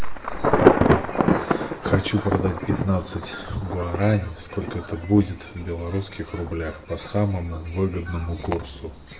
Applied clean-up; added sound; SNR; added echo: none; Thunder / Traffic noise, roadway noise / Rain / Insect; 0 dB; reverberation time 0.9 s.